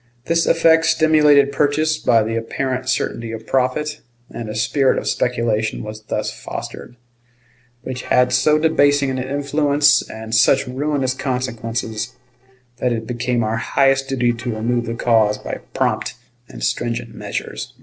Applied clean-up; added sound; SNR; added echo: neural separator model SepFormer DNS4.